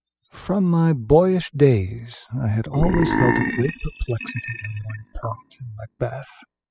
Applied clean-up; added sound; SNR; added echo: classical method spectral subtraction.